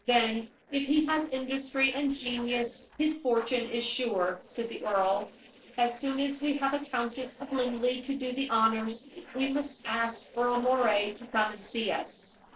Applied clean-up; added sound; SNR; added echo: neural separator model SepFormer DNS4.